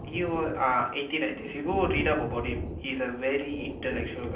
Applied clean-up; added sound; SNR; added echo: none; Thunder; 8 dB; reverberation time 0.6 s.